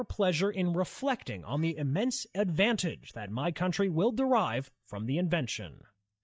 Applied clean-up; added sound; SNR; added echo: neural mask model DeepFilterNet 3.